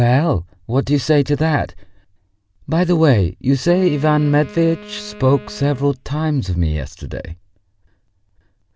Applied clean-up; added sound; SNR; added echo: none; Wind instrument, woodwind instrument; 19 dB; none.